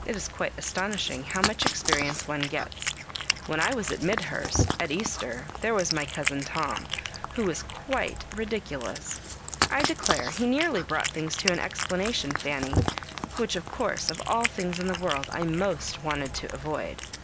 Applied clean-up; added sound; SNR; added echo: none; Cat; 2 dB; none.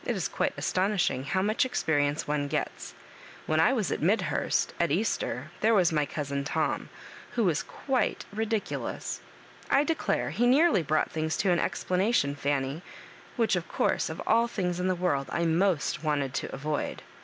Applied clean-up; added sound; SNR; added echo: none; none; none; none.